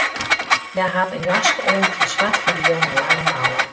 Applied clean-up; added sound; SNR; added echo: none; Engine; -4 dB; none.